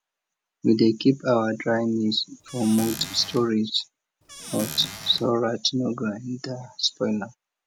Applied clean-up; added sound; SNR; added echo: none; Squeak / Cupboard open or close; 12 dB; none.